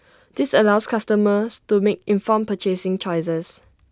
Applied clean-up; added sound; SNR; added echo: none; none; none; none.